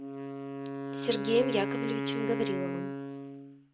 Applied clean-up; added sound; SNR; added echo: none; Wind instrument, woodwind instrument; 2 dB; none.